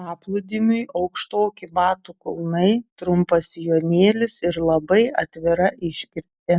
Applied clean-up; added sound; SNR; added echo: neural mask model Resemble Enhance denoiser.